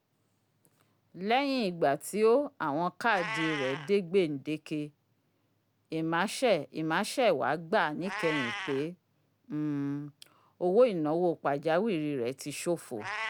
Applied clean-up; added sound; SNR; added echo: none; Meow; 14 dB; none.